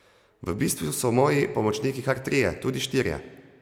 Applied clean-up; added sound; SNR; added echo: none; none; none; none.